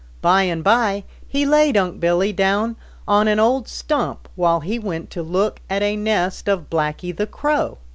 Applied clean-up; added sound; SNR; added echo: none; none; none; none.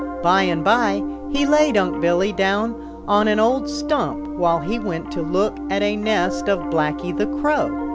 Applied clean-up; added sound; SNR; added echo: none; Piano; 6 dB; none.